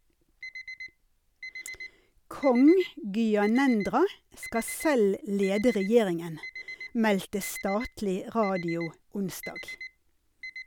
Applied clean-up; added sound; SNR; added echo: none; Alarm; 16 dB; none.